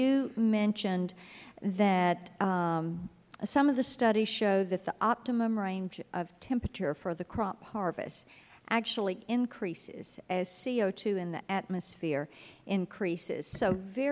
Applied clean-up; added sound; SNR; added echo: none; none; none; none.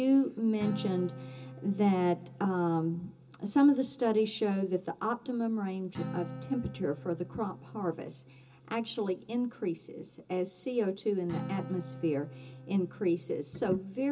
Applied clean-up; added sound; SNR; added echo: none; Acoustic guitar; 14 dB; reverberation time 0.2 s.